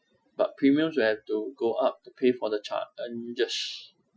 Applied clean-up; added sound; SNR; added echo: classical method Wiener filter.